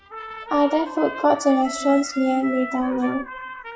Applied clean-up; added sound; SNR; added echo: classical method WPE with log-MMSE.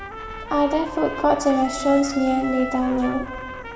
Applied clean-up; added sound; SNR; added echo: none; Trumpet; 11 dB; reverberation time 2.0 s.